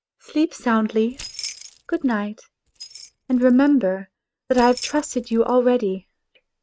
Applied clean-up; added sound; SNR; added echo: neural mask model RNNoise.